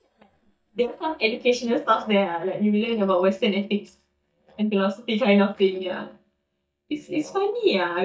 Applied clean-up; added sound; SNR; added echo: neural mask model DeepFilterNet 3.